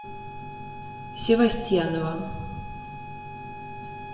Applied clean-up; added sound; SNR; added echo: none; Harmonica; 12 dB; reverberation time 1.0 s.